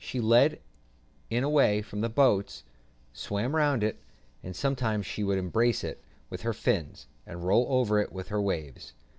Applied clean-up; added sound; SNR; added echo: none; none; none; none.